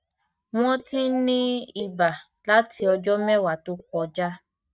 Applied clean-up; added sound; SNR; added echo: neural mask model DeepFilterNet 3.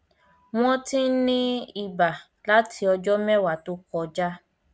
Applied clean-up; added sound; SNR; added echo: none; none; none; none.